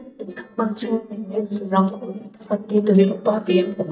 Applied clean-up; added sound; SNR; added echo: neural mask model DeepFilterNet 3.